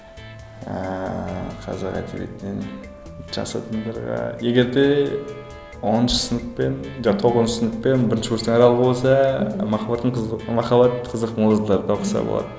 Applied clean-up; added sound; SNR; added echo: none; none; none; none.